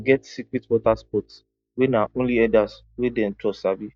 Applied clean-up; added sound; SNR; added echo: neural mask model DeepFilterNet 3.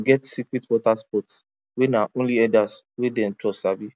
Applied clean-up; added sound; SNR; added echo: none; none; none; none.